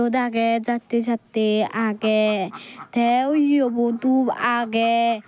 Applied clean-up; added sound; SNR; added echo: none; none; none; none.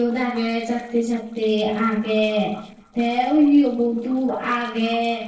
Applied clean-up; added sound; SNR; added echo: neural separator model SepFormer DNS4.